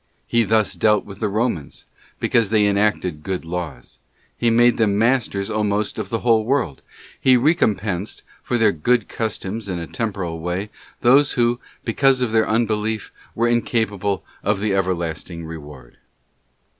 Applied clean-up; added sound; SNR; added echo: none; none; none; none.